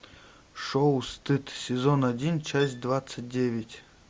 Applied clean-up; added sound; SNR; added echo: none; Bowed string instrument; 19 dB; none.